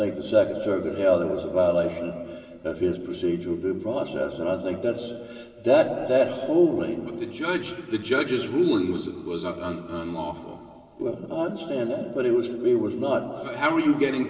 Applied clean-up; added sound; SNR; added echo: none; none; none; reverberation time 2.0 s.